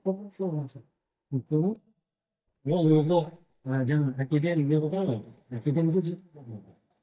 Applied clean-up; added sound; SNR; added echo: neural mask model DeepFilterNet 3.